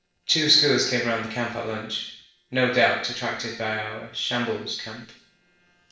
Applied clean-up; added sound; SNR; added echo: neural separator model SepFormer DNS4.